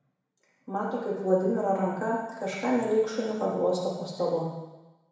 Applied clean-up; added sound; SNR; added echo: none; none; none; reverberation time 1.1 s.